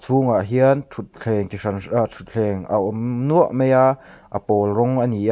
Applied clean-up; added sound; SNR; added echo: none; none; none; none.